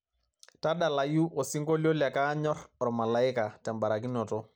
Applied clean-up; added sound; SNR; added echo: none; none; none; none.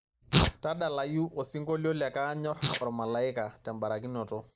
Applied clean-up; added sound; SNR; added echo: neural mask model Resemble Enhance denoiser.